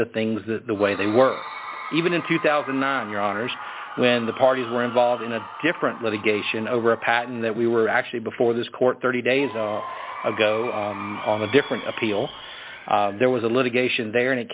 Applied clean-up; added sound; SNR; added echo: none; Crowd / Cheering; 14 dB; none.